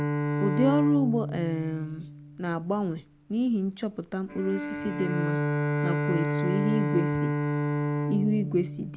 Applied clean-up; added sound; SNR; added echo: none; Bowed string instrument; 1 dB; none.